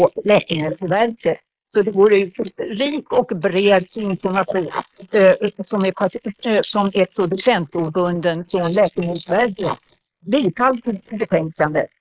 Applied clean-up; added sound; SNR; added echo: neural mask model Resemble Enhance denoiser.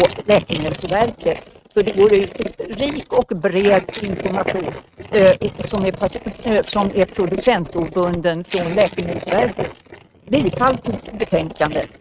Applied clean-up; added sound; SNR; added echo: neural mask model RNNoise.